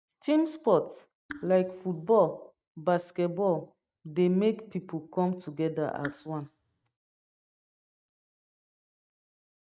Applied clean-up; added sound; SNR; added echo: neural mask model RNNoise.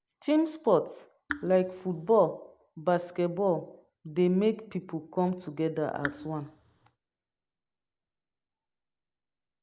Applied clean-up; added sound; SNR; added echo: none; Raindrop / Drip; 11 dB; none.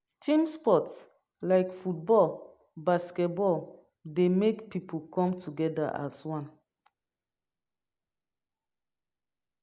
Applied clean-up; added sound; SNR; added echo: none; none; none; none.